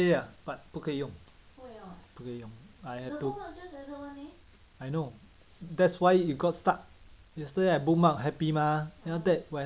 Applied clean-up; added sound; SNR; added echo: none; none; none; none.